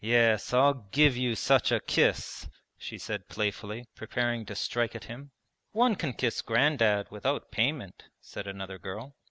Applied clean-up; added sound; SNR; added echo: none; none; none; none.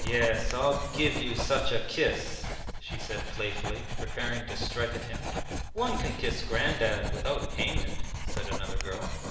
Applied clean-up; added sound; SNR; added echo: none; Writing; 0 dB; reverberation time 1.1 s.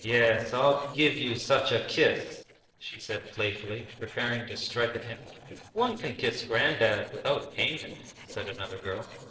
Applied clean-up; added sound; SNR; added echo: neural separator model SepFormer DNS4.